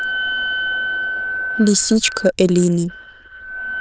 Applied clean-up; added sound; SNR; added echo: neural diffusion model UNIVERSE++.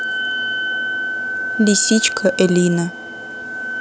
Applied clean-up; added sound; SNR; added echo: none; Wind instrument, woodwind instrument; 5 dB; none.